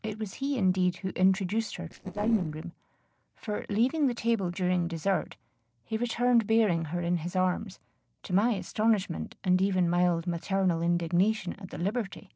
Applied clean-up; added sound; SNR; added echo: neural separator model SepFormer DNS4.